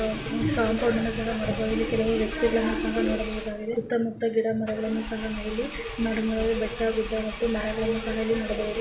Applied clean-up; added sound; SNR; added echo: none; Engine; 10 dB; reverberation time 0.2 s.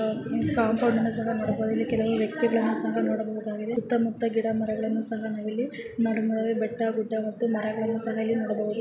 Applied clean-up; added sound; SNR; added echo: none; none; none; none.